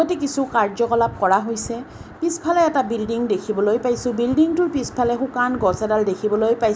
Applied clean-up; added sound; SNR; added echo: none; none; none; none.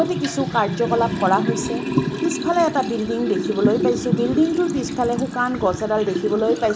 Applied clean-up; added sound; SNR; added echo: none; Liquid; 4 dB; none.